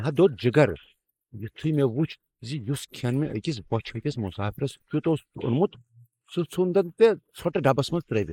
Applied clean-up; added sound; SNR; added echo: neural mask model Resemble Enhance denoiser.